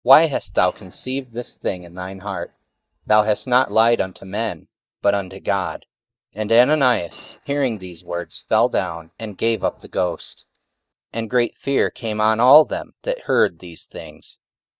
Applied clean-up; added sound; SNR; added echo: neural mask model DeepFilterNet 3.